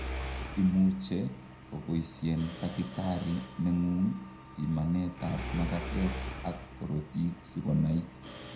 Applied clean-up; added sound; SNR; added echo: none; Mechanisms; 10 dB; reverberation time 0.4 s.